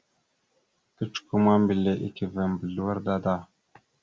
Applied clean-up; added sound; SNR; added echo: none; none; none; none.